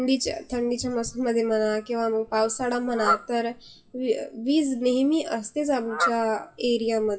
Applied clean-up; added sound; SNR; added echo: classical method WPE with log-MMSE.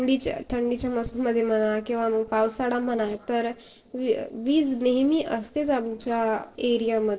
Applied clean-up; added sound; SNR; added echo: neural separator model SepFormer DNS4.